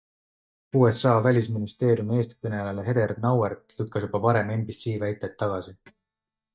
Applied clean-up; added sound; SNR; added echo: neural mask model DeepFilterNet 3.